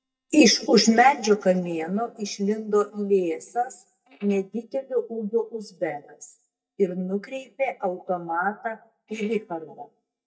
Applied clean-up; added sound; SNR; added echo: neural mask model DeepFilterNet 3.